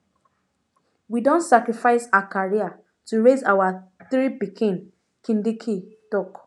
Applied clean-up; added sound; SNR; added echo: none; none; none; none.